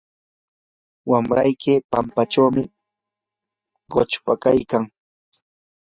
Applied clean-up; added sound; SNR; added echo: neural mask model DeepFilterNet 3.